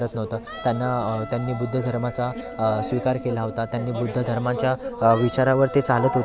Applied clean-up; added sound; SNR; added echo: none; Wind instrument, woodwind instrument; 17 dB; none.